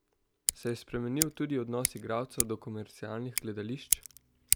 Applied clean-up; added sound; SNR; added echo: none; Scissors; -1 dB; none.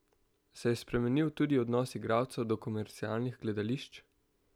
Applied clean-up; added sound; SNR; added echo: none; none; none; none.